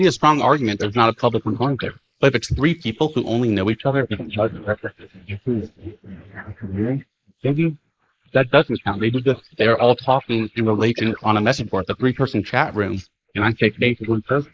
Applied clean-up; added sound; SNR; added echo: neural mask model Resemble Enhance denoiser.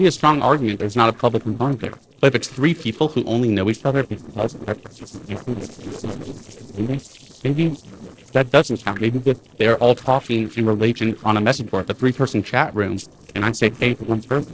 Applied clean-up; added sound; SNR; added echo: neural separator model SepFormer DNS4.